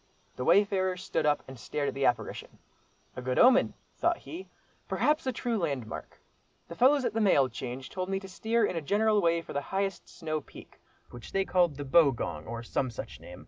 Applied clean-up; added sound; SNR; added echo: none; none; none; none.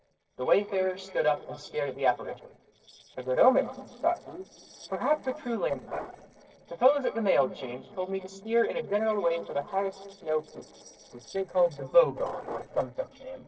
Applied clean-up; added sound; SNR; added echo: neural separator model SepFormer DNS4.